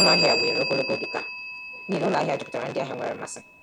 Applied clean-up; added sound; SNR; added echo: none; Bell; 2 dB; none.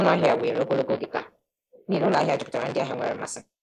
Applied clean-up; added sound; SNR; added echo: neural mask model Resemble Enhance denoiser.